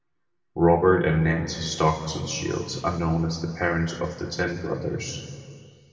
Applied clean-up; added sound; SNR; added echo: none; none; none; reverberation time 1.9 s.